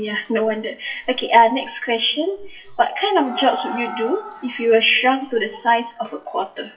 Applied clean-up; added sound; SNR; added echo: classical method WPE with log-MMSE.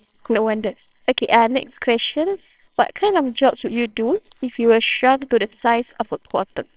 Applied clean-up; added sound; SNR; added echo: neural separator model SepFormer WHAMR!.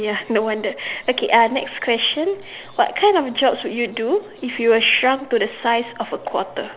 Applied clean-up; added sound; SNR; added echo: none; none; none; none.